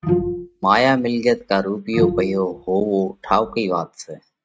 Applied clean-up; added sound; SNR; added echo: neural mask model RNNoise.